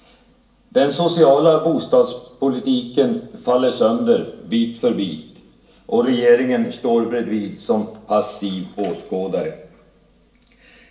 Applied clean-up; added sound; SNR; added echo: none; none; none; reverberation time 0.8 s.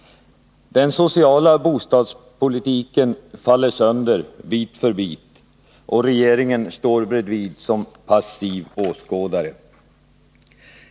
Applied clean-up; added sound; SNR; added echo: none; none; none; none.